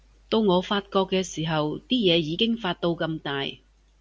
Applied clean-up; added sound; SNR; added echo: none; none; none; none.